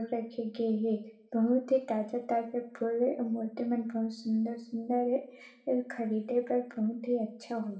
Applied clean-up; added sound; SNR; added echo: none; none; none; reverberation time 0.9 s.